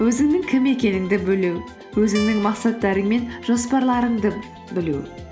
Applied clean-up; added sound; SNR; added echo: none; Guitar; 15 dB; none.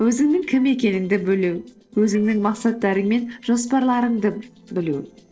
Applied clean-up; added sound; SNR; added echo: neural separator model SepFormer DNS4.